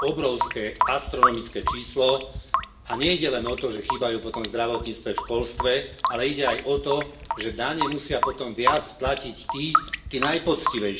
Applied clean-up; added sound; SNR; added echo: none; Drip / Sink (filling or washing) / Water tap, faucet; 2 dB; reverberation time 0.6 s.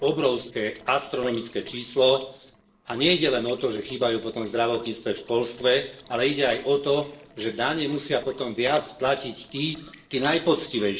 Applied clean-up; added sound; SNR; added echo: neural separator model SepFormer DNS4.